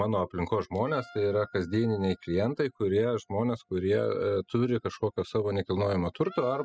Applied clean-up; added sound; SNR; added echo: classical method spectral subtraction.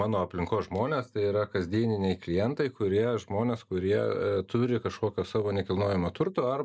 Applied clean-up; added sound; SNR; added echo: neural mask model Resemble Enhance denoiser.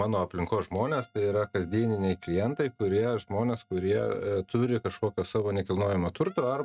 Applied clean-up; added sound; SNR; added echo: neural mask model RNNoise.